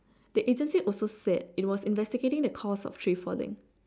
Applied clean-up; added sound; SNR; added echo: none; none; none; none.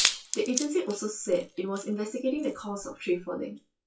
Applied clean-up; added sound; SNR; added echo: classical method WPE with log-MMSE.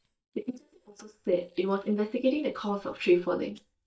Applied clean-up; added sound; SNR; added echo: neural mask model DeepFilterNet 3.